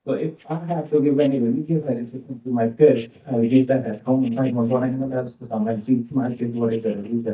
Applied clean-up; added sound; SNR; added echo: neural mask model DeepFilterNet 3.